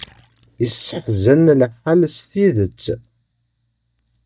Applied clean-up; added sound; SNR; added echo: neural mask model DeepFilterNet 3.